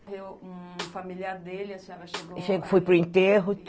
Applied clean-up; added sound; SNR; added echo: none; Snare drum; 19 dB; none.